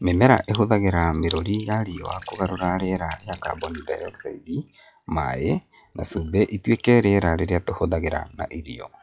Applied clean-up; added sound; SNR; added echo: classical method log-MMSE.